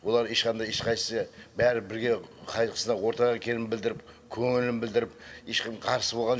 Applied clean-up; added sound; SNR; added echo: none; none; none; reverberation time 2.5 s.